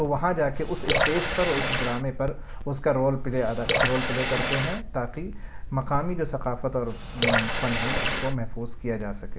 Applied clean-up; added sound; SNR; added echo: none; Water tap, faucet / Water; 1 dB; none.